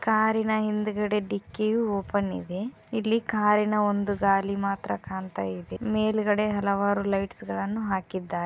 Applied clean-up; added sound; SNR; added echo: none; none; none; none.